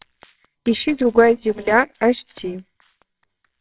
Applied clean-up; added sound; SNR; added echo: neural separator model SepFormer WHAMR!.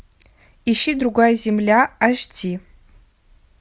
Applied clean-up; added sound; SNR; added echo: none; none; none; none.